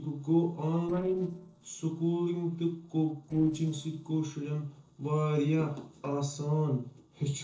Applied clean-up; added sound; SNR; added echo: neural separator model SepFormer DNS4.